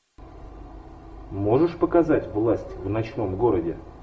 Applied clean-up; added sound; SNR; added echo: none; none; none; reverberation time 0.6 s.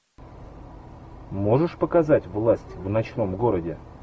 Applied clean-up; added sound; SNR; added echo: none; none; none; none.